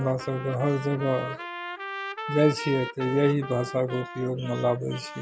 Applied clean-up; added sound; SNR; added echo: none; Trumpet; 10 dB; none.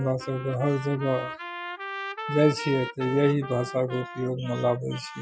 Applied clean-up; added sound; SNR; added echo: classical method Wiener filter.